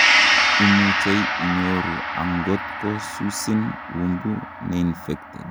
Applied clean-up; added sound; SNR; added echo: none; Gong; -2 dB; none.